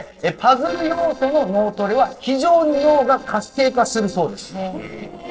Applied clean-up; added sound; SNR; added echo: neural separator model SepFormer DNS4.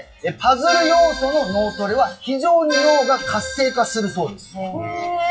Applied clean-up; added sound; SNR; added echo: classical method WPE with log-MMSE.